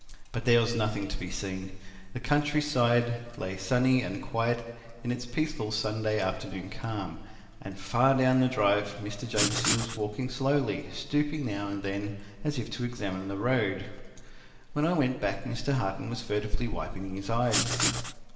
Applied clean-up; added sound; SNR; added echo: none; Writing; 1 dB; reverberation time 2.0 s.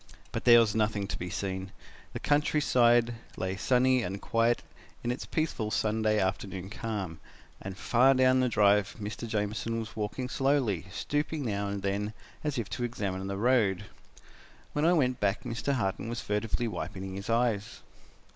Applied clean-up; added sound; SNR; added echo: none; none; none; none.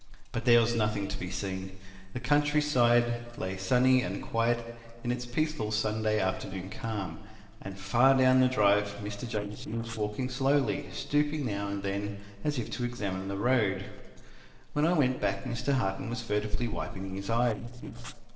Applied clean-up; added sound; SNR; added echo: neural separator model SepFormer DNS4.